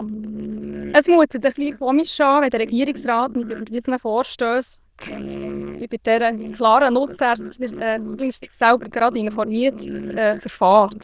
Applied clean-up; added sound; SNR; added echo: neural diffusion model UNIVERSE++.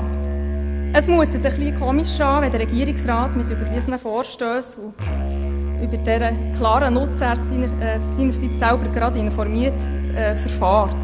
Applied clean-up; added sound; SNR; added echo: none; Musical instrument; 0 dB; none.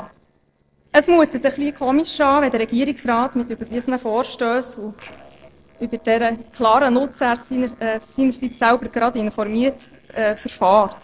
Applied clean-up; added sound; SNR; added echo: neural separator model SepFormer DNS4.